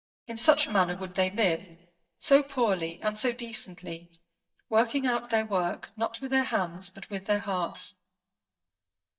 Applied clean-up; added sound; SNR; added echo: neural mask model DeepFilterNet 3.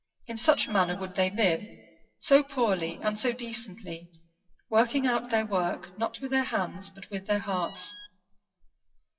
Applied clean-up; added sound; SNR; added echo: classical method WPE with log-MMSE.